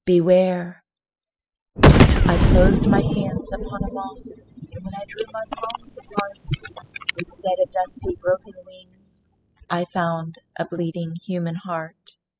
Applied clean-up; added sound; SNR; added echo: classical method spectral subtraction.